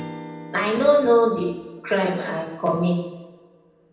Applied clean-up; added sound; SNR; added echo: none; Strum; 19 dB; reverberation time 0.9 s.